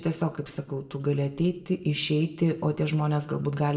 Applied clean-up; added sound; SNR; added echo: none; none; none; reverberation time 0.8 s.